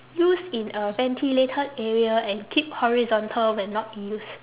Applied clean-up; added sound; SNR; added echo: none; none; none; none.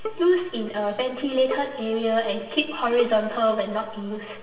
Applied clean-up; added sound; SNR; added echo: none; Bowed string instrument; 16 dB; reverberation time 1.4 s.